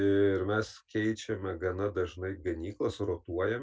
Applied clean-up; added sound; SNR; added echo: none; none; none; none.